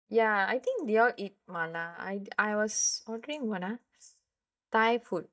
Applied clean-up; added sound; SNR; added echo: neural mask model DeepFilterNet 3.